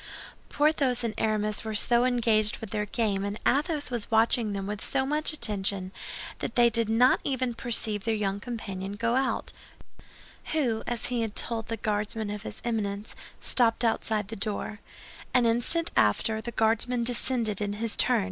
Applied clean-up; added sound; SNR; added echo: none; none; none; none.